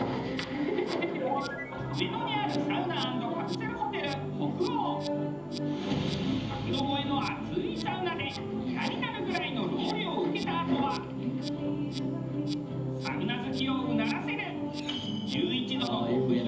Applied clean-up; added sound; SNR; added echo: none; Insect; 17 dB; reverberation time 0.8 s.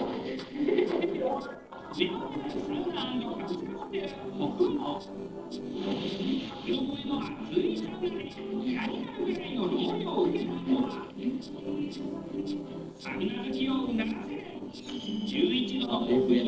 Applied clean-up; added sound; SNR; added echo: neural separator model SepFormer DNS4.